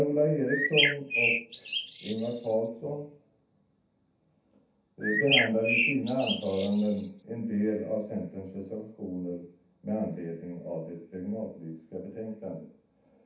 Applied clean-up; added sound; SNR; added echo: none; Bird; -2 dB; reverberation time 0.7 s.